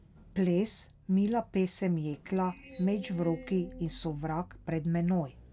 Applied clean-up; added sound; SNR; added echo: none; Screech; 19 dB; none.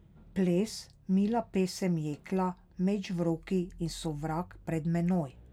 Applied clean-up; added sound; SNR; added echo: none; none; none; none.